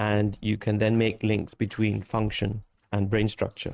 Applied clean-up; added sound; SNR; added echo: neural mask model RNNoise.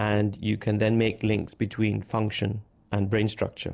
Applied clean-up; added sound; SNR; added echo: none; none; none; none.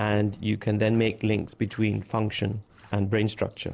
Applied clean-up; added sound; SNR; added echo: neural separator model SepFormer DNS4.